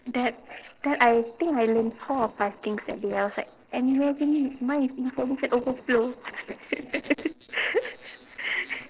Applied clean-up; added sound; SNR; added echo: neural separator model SepFormer DNS4.